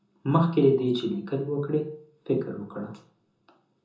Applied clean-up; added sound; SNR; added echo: none; none; none; reverberation time 0.6 s.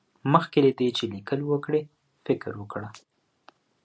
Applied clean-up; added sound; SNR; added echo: none; none; none; none.